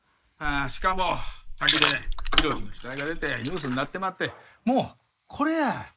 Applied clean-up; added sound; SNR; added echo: neural mask model Resemble Enhance denoiser.